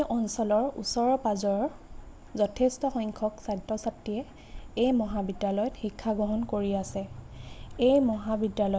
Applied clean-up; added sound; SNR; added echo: none; none; none; none.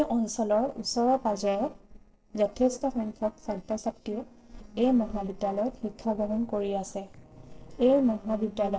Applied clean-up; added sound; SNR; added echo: neural separator model SepFormer DNS4.